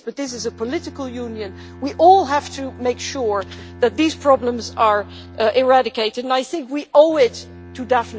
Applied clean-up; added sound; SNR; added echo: none; Bowed string instrument; 19 dB; none.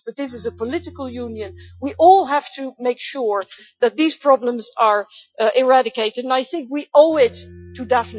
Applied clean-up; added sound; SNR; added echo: classical method Wiener filter.